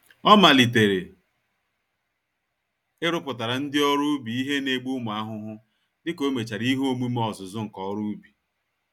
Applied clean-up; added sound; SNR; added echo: none; none; none; none.